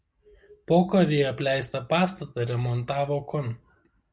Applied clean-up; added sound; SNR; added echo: none; none; none; none.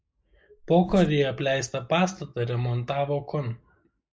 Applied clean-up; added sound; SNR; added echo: neural mask model Resemble Enhance denoiser.